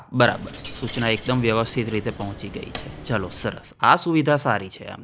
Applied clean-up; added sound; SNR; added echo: none; Coin (dropping); 14 dB; none.